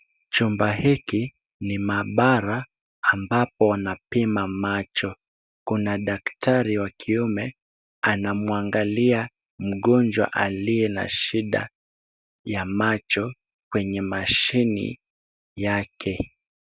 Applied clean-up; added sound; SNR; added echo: none; none; none; none.